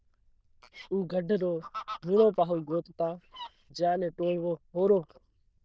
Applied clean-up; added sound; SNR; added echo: neural diffusion model UNIVERSE++.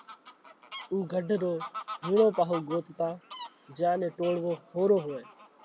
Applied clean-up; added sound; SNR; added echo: none; Fowl; 15 dB; none.